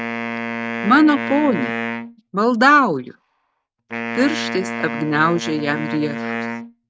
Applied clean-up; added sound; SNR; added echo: neural mask model RNNoise.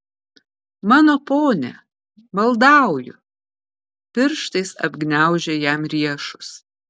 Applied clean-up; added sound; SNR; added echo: none; none; none; none.